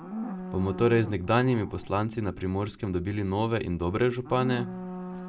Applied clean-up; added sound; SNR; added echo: none; Livestock, farm animals, working animals; 12 dB; none.